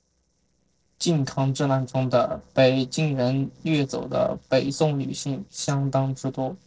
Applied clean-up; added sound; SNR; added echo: neural separator model SepFormer DNS4.